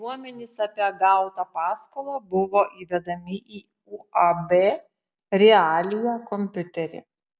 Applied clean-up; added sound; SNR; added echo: none; none; none; none.